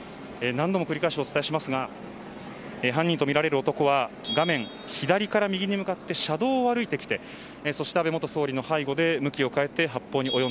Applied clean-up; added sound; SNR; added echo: none; Bell; 19 dB; none.